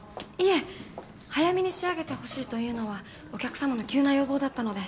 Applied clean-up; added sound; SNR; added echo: none; none; none; none.